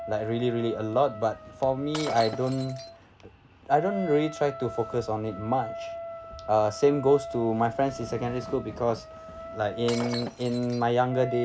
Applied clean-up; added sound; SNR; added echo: none; Wind instrument, woodwind instrument + Shatter; 12 dB; none.